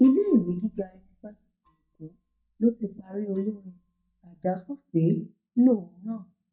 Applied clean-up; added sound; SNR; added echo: neural mask model DeepFilterNet 3.